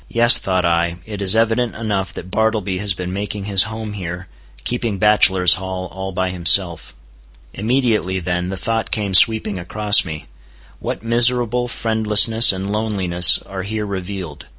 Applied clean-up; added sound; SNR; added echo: none; none; none; none.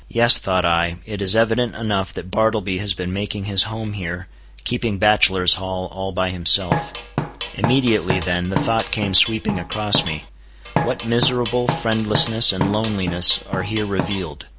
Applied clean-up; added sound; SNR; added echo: none; Drum kit; 4 dB; none.